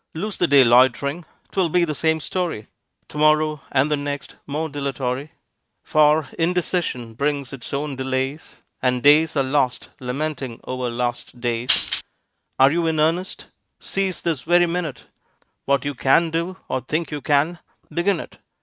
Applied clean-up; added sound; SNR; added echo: neural mask model RNNoise.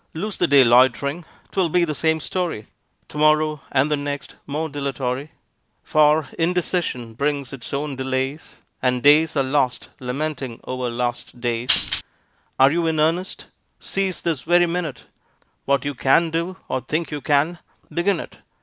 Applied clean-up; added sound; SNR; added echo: none; Tambourine; 2 dB; none.